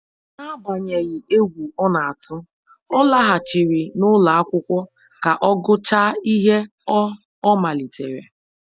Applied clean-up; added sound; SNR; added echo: none; Marimba, xylophone; 14 dB; none.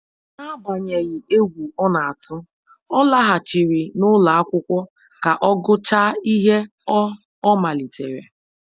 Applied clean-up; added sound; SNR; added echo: none; none; none; none.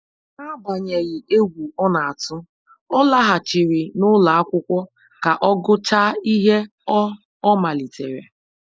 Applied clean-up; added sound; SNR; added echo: neural mask model Resemble Enhance denoiser.